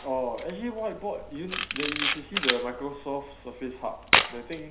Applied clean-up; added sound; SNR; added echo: none; Camera; -3 dB; reverberation time 0.5 s.